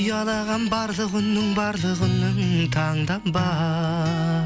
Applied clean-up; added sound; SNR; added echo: none; none; none; none.